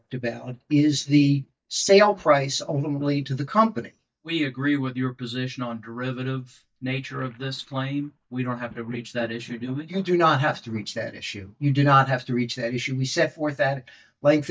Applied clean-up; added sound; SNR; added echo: neural mask model DeepFilterNet 3.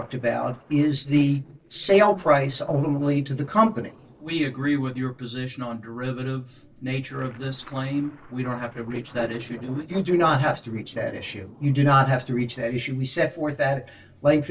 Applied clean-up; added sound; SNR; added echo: neural separator model SepFormer DNS4.